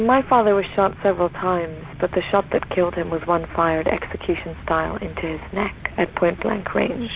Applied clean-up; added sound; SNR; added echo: none; Aircraft; 16 dB; none.